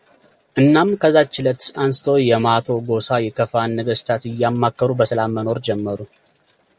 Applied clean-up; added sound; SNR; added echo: none; none; none; none.